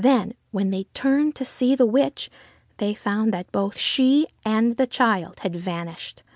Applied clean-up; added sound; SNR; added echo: none; none; none; none.